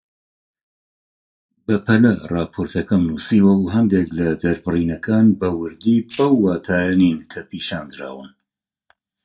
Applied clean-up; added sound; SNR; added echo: neural mask model DeepFilterNet 3.